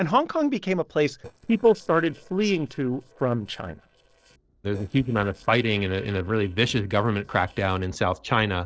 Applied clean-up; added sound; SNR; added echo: neural separator model SepFormer DNS4.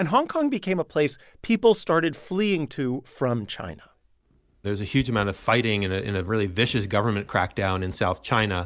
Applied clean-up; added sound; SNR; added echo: none; none; none; none.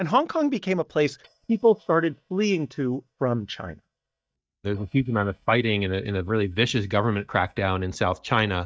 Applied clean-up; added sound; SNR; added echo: neural mask model DeepFilterNet 3.